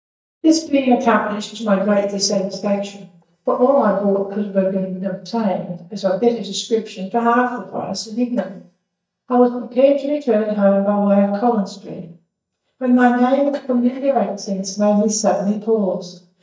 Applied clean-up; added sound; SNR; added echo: neural mask model DeepFilterNet 3.